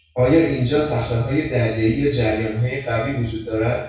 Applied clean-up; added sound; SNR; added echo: none; none; none; reverberation time 0.6 s.